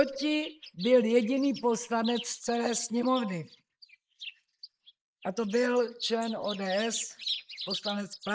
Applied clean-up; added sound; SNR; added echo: neural mask model Resemble Enhance denoiser.